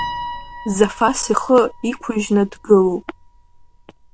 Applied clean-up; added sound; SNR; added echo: none; Piano; 15 dB; none.